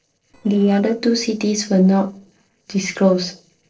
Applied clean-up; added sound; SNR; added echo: neural separator model SepFormer DNS4.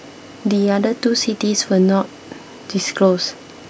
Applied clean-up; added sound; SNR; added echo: none; none; none; none.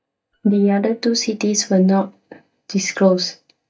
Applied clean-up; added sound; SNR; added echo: neural mask model DeepFilterNet 3.